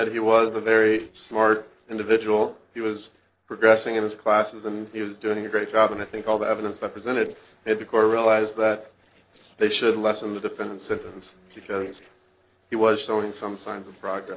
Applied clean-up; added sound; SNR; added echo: neural separator model SepFormer DNS4.